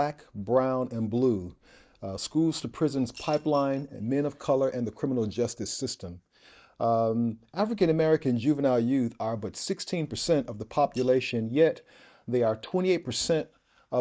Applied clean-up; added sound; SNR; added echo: neural mask model DeepFilterNet 3.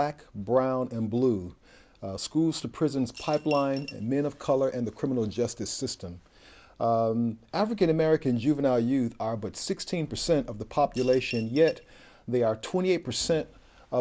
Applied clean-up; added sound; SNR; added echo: none; Coin (dropping) / Glass; 16 dB; none.